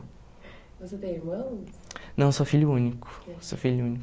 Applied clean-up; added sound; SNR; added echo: none; none; none; none.